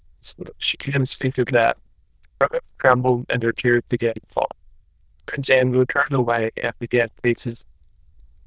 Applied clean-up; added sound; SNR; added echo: neural diffusion model UNIVERSE++.